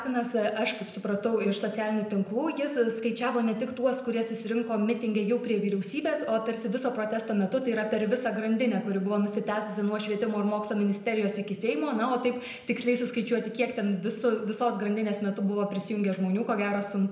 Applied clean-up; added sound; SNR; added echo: none; none; none; reverberation time 0.7 s.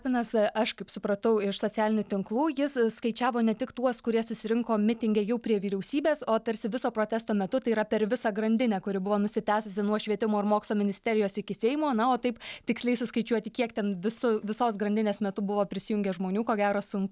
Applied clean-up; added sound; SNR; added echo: none; none; none; none.